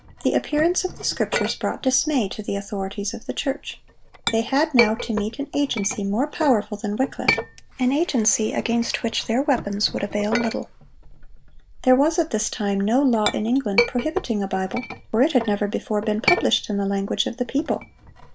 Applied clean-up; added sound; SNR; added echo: none; Chink, clink; 9 dB; none.